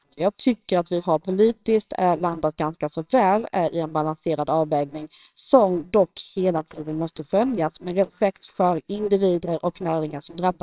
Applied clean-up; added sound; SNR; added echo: neural separator model SepFormer WHAMR!.